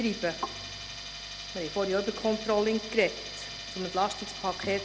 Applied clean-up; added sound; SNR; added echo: none; Tools; 9 dB; none.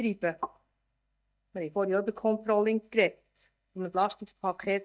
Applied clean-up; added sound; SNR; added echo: neural mask model DeepFilterNet 3.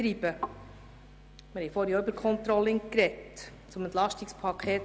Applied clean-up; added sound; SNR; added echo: none; none; none; none.